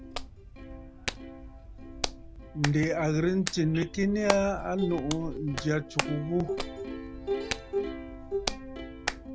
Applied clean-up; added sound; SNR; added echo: none; Plucked string instrument + Hands; 4 dB; none.